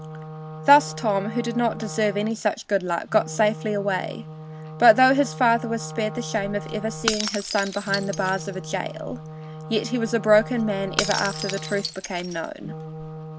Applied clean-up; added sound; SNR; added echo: none; Shatter / Crushing + Wind instrument, woodwind instrument; 10 dB; none.